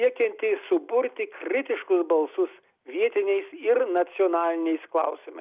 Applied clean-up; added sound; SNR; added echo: none; none; none; none.